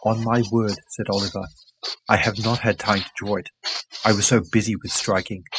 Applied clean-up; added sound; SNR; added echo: classical method spectral subtraction.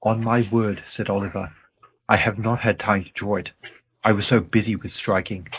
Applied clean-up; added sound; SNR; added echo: neural mask model Resemble Enhance denoiser.